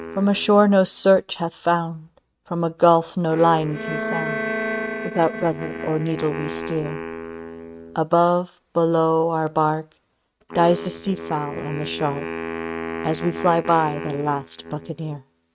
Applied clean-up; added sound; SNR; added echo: neural mask model RNNoise.